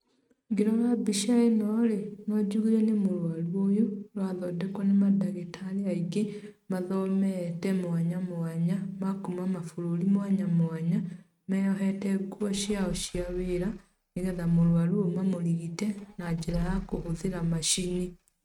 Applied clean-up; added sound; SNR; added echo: neural mask model RNNoise.